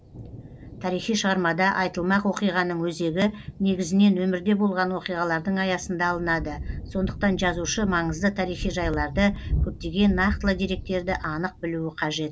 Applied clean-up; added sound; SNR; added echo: none; Thunder; 10 dB; none.